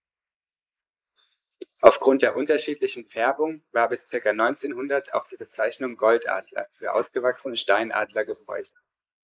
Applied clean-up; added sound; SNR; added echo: neural mask model Resemble Enhance denoiser.